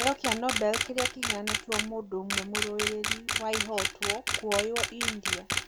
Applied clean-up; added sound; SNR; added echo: none; Camera; -1 dB; none.